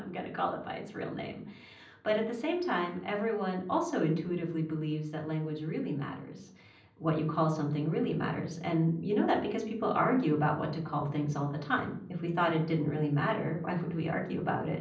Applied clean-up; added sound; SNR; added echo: none; none; none; reverberation time 0.6 s.